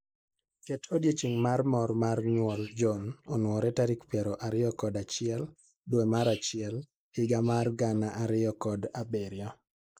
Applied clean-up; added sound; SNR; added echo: neural mask model Resemble Enhance denoiser.